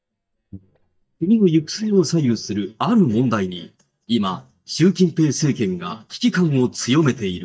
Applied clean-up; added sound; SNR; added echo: neural mask model DeepFilterNet 3.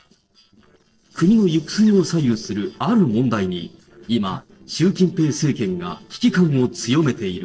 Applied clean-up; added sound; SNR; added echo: neural separator model SepFormer DNS4.